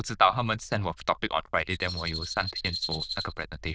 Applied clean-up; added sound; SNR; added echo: neural diffusion model UNIVERSE++.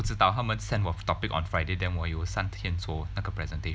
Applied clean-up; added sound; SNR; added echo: none; none; none; none.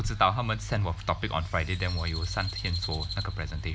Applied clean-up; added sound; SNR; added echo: none; Crow; 13 dB; none.